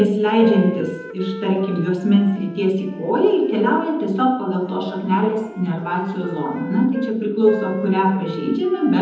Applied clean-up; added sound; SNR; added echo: none; Wind instrument, woodwind instrument; 16 dB; reverberation time 1.0 s.